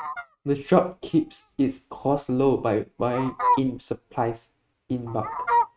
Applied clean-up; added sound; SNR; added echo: neural mask model RNNoise.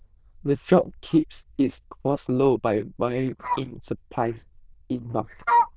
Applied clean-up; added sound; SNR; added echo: neural diffusion model UNIVERSE++.